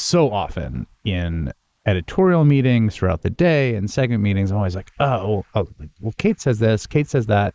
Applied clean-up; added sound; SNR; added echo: neural mask model Resemble Enhance denoiser.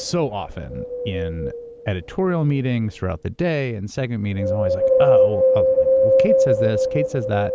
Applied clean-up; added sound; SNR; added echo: none; Wind; -4 dB; none.